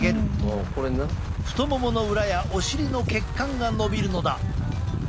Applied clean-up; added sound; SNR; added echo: none; Wind; 1 dB; none.